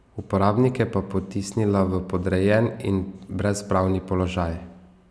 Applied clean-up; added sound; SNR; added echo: none; none; none; none.